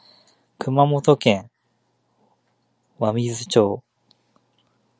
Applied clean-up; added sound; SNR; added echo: none; none; none; none.